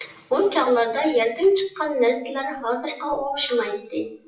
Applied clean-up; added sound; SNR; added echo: classical method WPE with log-MMSE.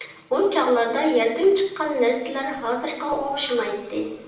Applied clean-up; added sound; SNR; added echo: none; Wind instrument, woodwind instrument; 19 dB; reverberation time 0.7 s.